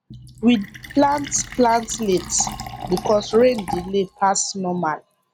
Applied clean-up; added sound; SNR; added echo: none; Fill (with liquid); 14 dB; none.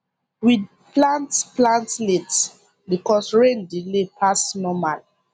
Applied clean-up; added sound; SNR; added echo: none; none; none; none.